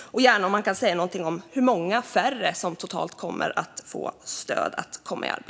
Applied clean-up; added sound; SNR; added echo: none; none; none; none.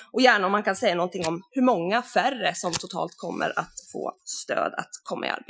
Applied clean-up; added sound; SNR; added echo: classical method Wiener filter.